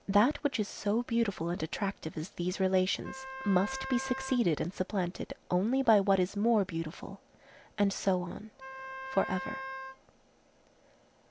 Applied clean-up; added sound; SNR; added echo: none; Wind instrument, woodwind instrument; 9 dB; none.